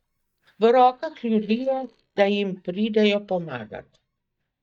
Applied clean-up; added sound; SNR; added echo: neural mask model DeepFilterNet 3.